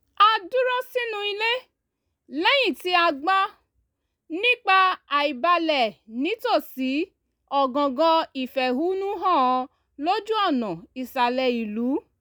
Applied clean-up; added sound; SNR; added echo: none; none; none; none.